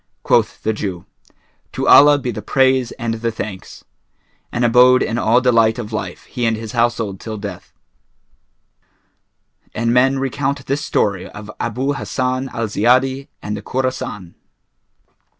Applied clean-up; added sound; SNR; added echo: none; none; none; none.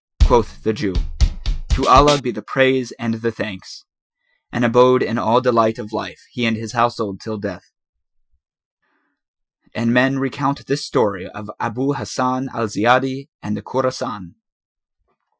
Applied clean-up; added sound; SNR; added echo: classical method Wiener filter.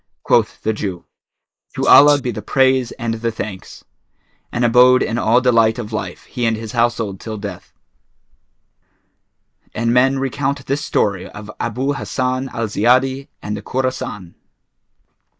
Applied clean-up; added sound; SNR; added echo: neural mask model Resemble Enhance denoiser.